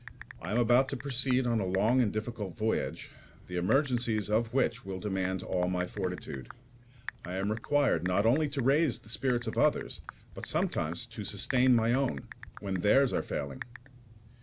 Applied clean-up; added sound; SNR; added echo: none; Typing; 17 dB; none.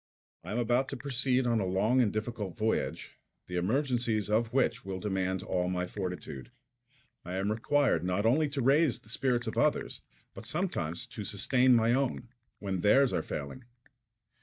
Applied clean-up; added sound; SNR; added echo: neural mask model DeepFilterNet 3.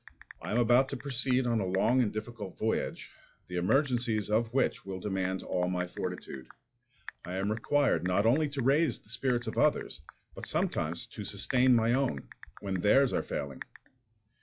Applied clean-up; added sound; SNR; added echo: classical method log-MMSE.